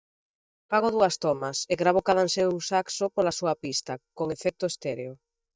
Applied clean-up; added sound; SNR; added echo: neural mask model DeepFilterNet 3.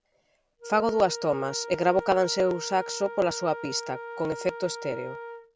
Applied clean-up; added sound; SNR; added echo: none; Wind instrument, woodwind instrument; 11 dB; none.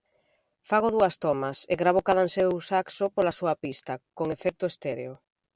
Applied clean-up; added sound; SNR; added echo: none; none; none; none.